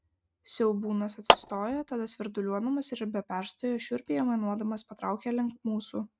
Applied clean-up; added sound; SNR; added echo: neural mask model RNNoise.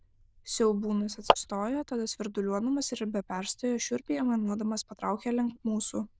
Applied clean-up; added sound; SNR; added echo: neural diffusion model UNIVERSE++.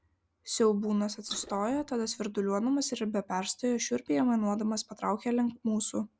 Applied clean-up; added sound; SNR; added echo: neural mask model Resemble Enhance denoiser.